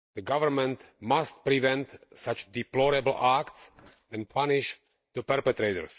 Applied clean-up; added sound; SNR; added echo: neural mask model DeepFilterNet 3.